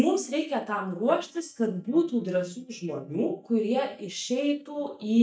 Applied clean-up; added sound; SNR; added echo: neural mask model DeepFilterNet 3.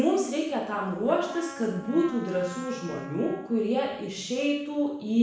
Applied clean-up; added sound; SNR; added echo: none; Trumpet; 17 dB; reverberation time 0.7 s.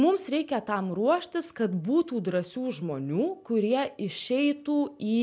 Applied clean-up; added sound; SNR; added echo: none; none; none; none.